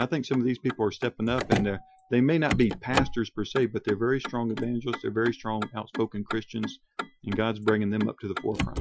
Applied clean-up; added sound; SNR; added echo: classical method Wiener filter.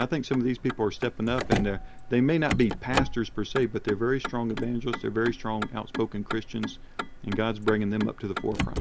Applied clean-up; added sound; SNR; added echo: none; Motor vehicle (road); 6 dB; none.